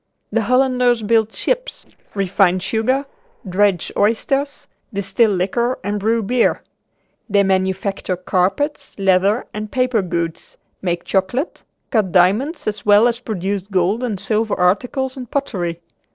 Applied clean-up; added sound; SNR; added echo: neural separator model SepFormer DNS4.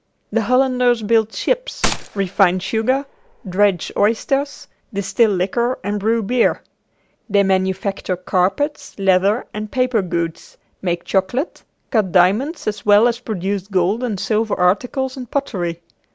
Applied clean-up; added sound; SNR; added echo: none; Gunshot, gunfire; 10 dB; none.